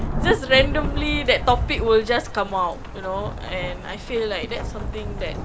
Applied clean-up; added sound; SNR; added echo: none; Rain / Thunderstorm; 4 dB; reverberation time 2.1 s.